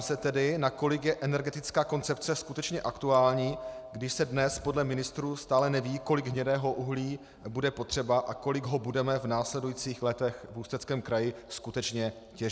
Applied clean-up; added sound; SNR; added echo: none; none; none; none.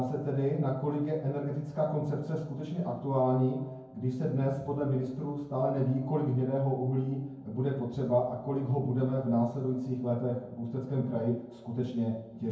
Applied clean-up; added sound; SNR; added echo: none; none; none; reverberation time 0.9 s.